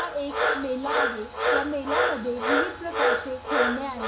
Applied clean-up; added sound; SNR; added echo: none; Frog; -4 dB; reverberation time 1.7 s.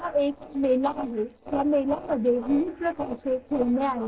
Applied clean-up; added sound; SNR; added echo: neural separator model SepFormer DNS4.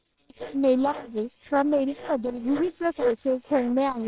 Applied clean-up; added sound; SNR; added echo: neural separator model SepFormer WHAMR!.